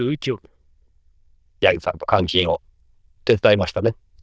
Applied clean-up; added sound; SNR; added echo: neural diffusion model UNIVERSE++.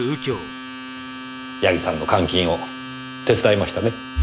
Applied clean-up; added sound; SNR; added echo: none; Domestic sounds, home sounds; 11 dB; none.